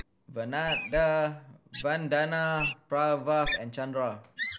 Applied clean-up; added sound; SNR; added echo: none; Wild animals; 9 dB; none.